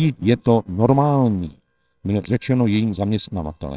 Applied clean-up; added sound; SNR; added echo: neural separator model SepFormer WHAMR!.